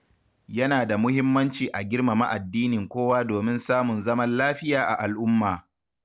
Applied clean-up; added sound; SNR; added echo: none; none; none; none.